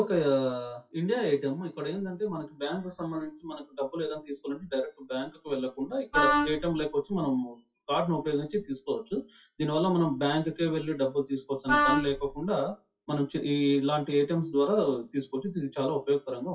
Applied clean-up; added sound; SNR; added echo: classical method WPE with log-MMSE.